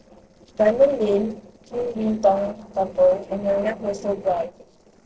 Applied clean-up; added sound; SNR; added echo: neural separator model SepFormer DNS4.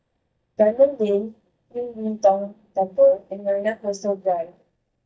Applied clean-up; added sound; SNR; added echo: neural mask model DeepFilterNet 3.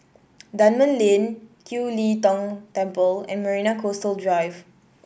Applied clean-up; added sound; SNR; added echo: none; none; none; none.